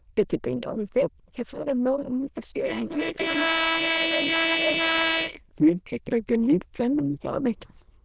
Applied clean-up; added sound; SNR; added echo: neural diffusion model UNIVERSE++.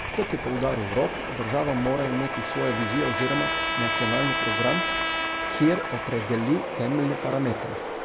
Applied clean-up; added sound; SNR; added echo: none; Train + Trumpet; 1 dB; none.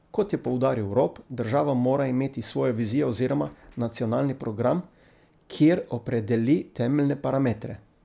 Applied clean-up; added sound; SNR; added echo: none; none; none; none.